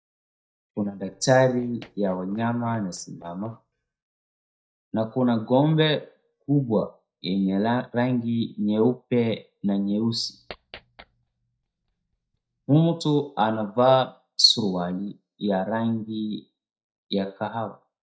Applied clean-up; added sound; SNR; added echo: neural mask model DeepFilterNet 3.